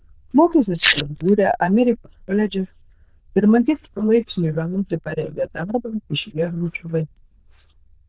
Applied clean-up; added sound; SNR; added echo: neural diffusion model UNIVERSE++.